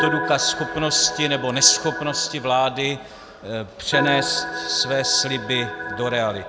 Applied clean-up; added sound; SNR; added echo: none; Organ; 7 dB; none.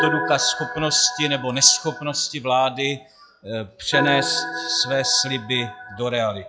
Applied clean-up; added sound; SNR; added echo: classical method log-MMSE.